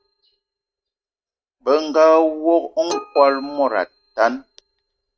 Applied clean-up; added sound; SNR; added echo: neural mask model RNNoise.